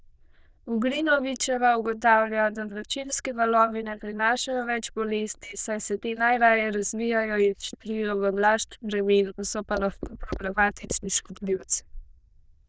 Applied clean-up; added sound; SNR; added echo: neural diffusion model UNIVERSE++.